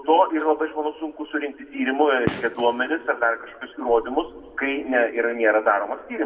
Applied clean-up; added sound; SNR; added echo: none; Gunshot, gunfire; 13 dB; reverberation time 1.3 s.